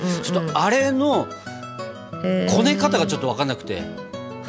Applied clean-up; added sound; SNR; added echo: none; none; none; none.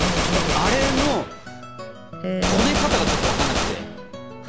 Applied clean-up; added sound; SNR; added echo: none; Gunshot, gunfire; -2 dB; none.